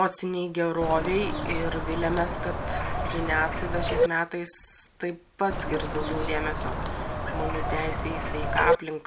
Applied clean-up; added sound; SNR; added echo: none; Bird; -1 dB; none.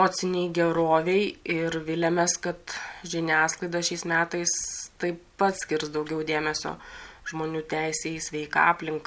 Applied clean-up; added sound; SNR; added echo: none; none; none; none.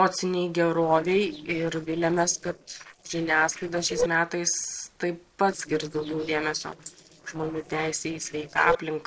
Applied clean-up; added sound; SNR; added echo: neural separator model SepFormer DNS4.